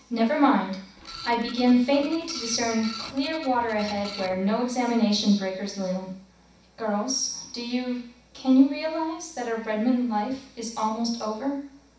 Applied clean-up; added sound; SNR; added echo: none; Printer; 15 dB; reverberation time 0.7 s.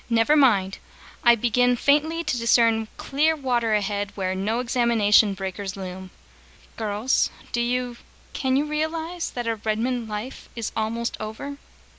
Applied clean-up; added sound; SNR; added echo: none; none; none; none.